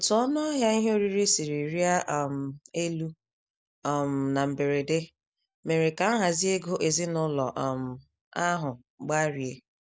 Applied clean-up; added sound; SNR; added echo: none; none; none; none.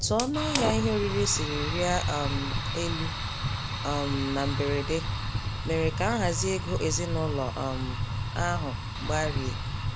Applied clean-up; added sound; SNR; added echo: none; Fire; 0 dB; none.